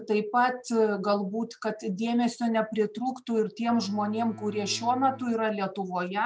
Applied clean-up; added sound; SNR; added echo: none; Bowed string instrument; 18 dB; none.